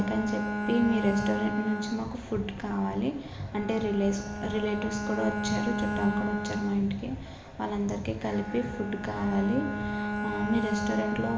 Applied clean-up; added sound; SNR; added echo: none; Bowed string instrument; 3 dB; reverberation time 1.1 s.